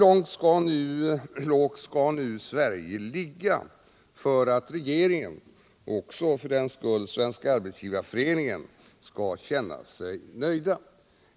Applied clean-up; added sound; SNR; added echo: none; none; none; none.